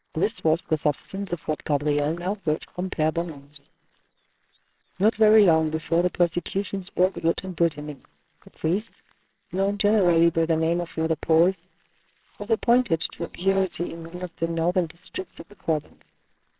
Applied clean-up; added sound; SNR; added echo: neural separator model SepFormer WHAMR!.